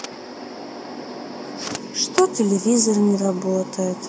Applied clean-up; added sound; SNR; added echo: none; none; none; none.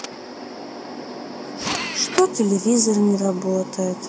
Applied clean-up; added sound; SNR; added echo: none; Drill; 12 dB; none.